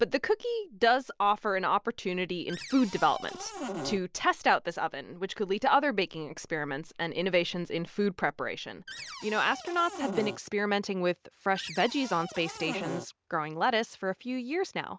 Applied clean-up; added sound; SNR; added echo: none; Cupboard open or close; 9 dB; none.